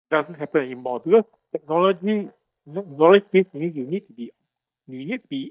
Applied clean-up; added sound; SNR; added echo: neural mask model DeepFilterNet 3.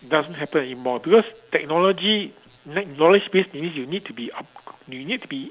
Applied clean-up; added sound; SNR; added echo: none; none; none; none.